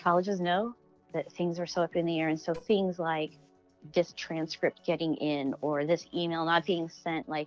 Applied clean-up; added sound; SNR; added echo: neural separator model SepFormer DNS4.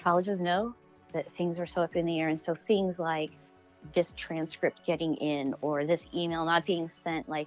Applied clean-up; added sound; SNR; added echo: none; none; none; none.